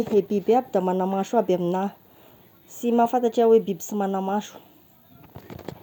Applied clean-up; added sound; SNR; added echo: none; none; none; none.